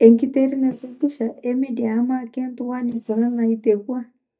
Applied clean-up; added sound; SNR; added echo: neural mask model DeepFilterNet 3.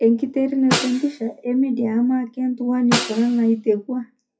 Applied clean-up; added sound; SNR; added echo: classical method WPE with log-MMSE.